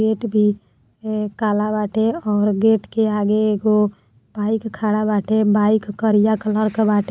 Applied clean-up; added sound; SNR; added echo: none; none; none; none.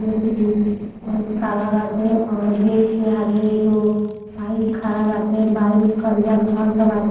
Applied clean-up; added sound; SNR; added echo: neural separator model SepFormer DNS4.